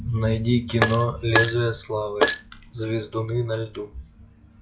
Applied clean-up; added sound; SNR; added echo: classical method log-MMSE.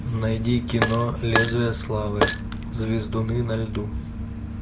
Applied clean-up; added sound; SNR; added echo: none; Glass; 4 dB; none.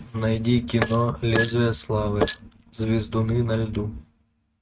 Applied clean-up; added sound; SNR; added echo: neural mask model RNNoise.